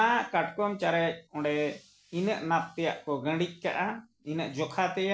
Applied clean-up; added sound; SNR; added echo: none; none; none; none.